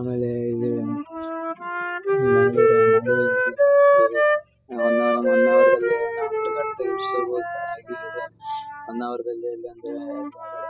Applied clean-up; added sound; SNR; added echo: classical method spectral subtraction.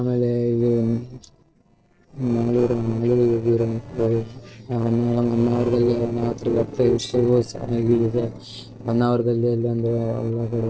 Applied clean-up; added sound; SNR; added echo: neural separator model SepFormer DNS4.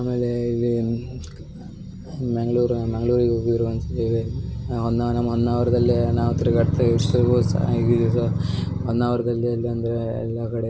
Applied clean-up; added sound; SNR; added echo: none; none; none; none.